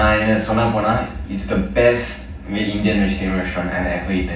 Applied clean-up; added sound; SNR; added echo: none; none; none; reverberation time 0.4 s.